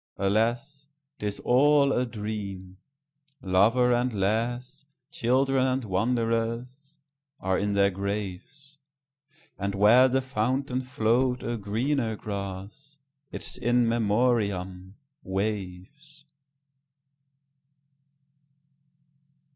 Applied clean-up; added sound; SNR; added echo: neural mask model DeepFilterNet 3.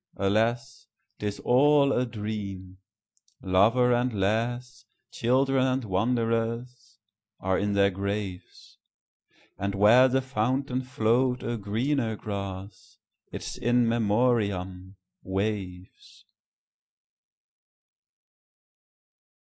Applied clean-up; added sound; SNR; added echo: neural mask model Resemble Enhance denoiser.